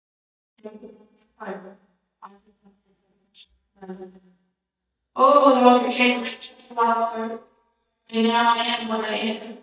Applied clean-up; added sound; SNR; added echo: neural mask model DeepFilterNet 3.